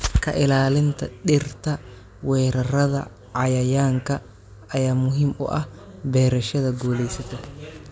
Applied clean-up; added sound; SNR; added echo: none; none; none; none.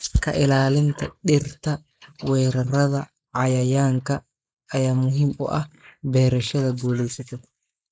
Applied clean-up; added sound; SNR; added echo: neural mask model Resemble Enhance denoiser.